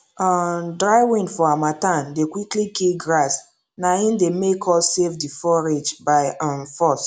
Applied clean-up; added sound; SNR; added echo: none; none; none; none.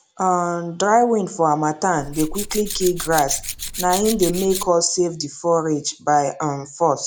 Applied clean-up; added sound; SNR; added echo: none; Tools; 8 dB; none.